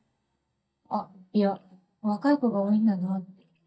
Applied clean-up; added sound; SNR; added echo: neural mask model DeepFilterNet 3.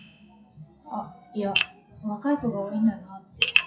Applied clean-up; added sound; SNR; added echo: classical method WPE with log-MMSE.